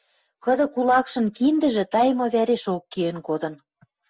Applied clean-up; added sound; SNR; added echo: none; none; none; none.